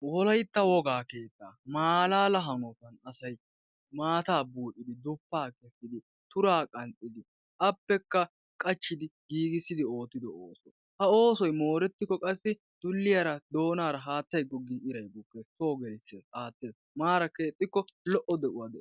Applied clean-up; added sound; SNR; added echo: none; none; none; none.